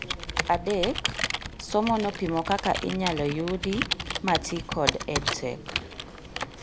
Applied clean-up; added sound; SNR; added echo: none; Computer keyboard; 3 dB; none.